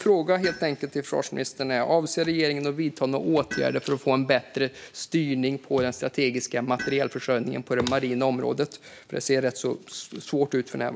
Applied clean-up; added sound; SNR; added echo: none; Tools; 20 dB; none.